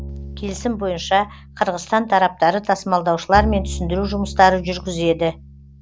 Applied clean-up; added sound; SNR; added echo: none; Bowed string instrument; 11 dB; none.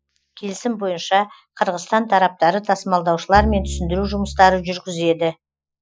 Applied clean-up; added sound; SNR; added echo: classical method Wiener filter.